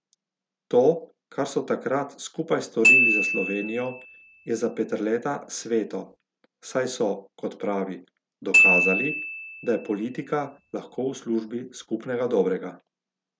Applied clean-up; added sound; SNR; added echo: none; Glockenspiel; -3 dB; none.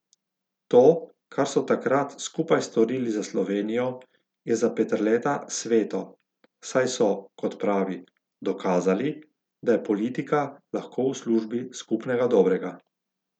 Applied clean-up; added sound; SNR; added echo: none; none; none; none.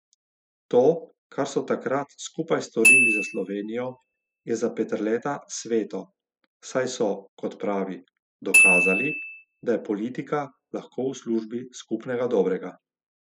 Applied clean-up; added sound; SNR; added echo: classical method spectral subtraction.